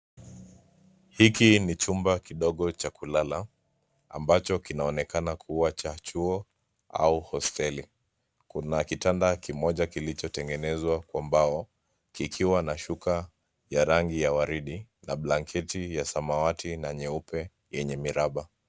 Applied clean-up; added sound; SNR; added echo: none; none; none; none.